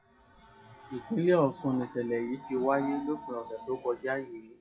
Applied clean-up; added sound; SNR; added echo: classical method WPE with log-MMSE.